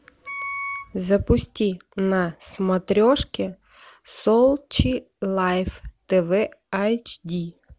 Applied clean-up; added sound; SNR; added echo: none; Wind instrument, woodwind instrument; 10 dB; none.